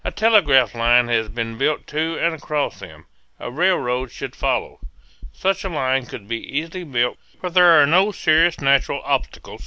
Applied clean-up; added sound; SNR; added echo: none; Knock; 15 dB; none.